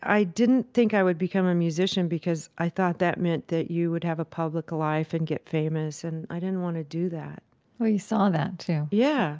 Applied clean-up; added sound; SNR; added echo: none; none; none; none.